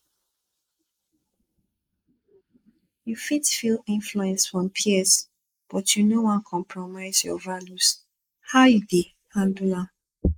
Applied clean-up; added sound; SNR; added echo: neural mask model Resemble Enhance denoiser.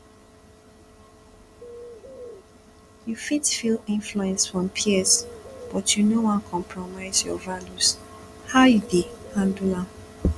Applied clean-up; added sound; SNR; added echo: none; Bird; 16 dB; none.